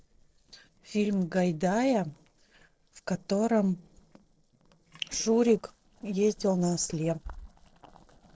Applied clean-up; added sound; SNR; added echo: neural separator model SepFormer DNS4.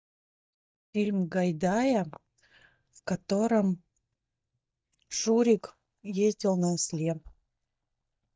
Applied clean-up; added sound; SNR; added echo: neural mask model DeepFilterNet 3.